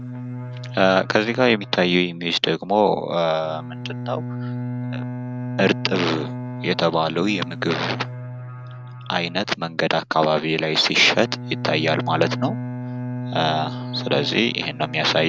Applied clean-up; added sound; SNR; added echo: none; Bowed string instrument; 9 dB; none.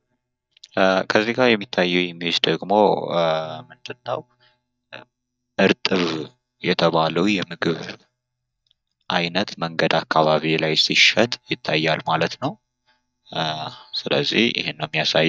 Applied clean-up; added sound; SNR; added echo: neural mask model DeepFilterNet 3.